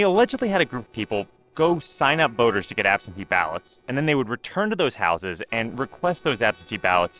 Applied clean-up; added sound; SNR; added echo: neural separator model SepFormer DNS4.